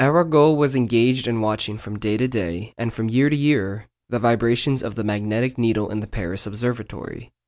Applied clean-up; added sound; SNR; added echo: none; none; none; none.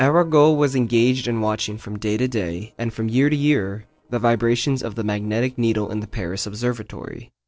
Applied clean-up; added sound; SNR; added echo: neural separator model SepFormer DNS4.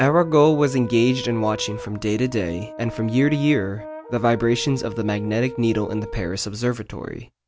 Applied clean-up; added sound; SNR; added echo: none; Brass instrument; 15 dB; none.